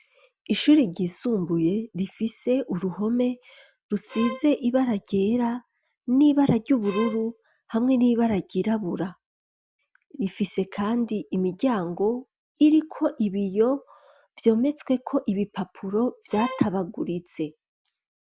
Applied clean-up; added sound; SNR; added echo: none; Bowed string instrument; 14 dB; none.